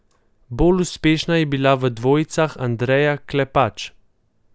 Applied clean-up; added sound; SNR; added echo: none; none; none; none.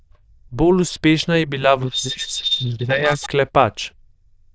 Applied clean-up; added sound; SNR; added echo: neural diffusion model UNIVERSE++.